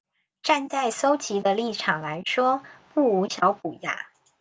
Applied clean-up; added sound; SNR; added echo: none; none; none; none.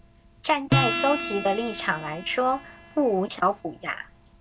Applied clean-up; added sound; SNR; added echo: none; Acoustic guitar; 3 dB; none.